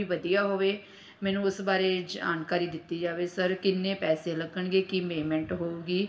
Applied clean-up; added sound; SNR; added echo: none; none; none; reverberation time 0.6 s.